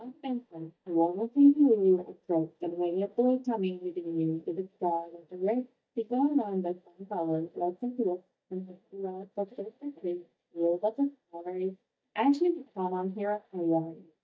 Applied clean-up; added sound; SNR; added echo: neural mask model DeepFilterNet 3.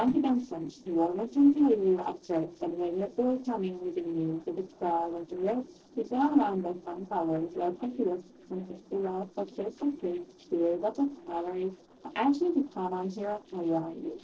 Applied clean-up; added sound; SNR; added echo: neural separator model SepFormer DNS4.